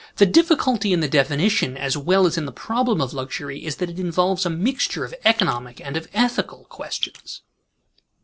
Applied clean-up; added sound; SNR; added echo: neural separator model SepFormer DNS4.